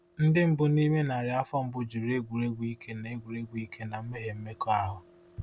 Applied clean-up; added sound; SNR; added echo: none; none; none; none.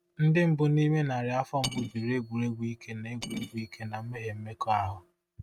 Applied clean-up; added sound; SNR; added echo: neural mask model RNNoise.